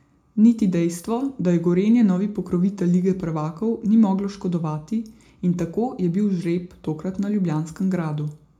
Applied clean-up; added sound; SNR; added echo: none; none; none; reverberation time 0.3 s.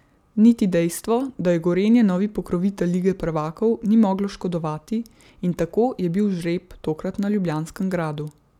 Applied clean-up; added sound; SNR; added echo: none; none; none; none.